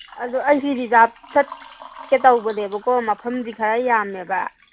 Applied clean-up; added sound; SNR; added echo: none; Water / Liquid; 19 dB; none.